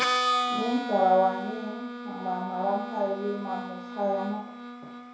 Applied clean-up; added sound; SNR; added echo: none; Harmonica; 3 dB; reverberation time 0.6 s.